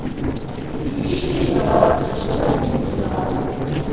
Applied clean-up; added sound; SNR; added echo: neural separator model SepFormer DNS4.